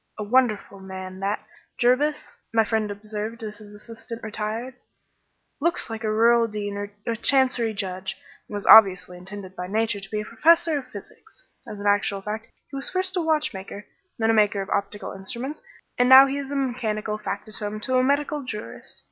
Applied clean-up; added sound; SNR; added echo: none; none; none; none.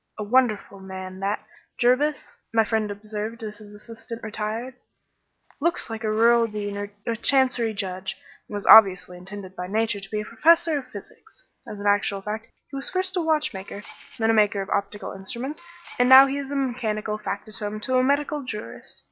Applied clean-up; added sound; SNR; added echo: neural separator model SepFormer DNS4.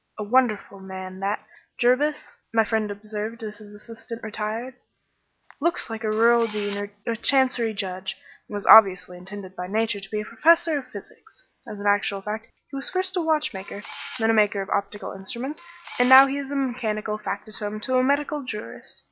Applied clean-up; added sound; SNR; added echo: none; Camera; 18 dB; none.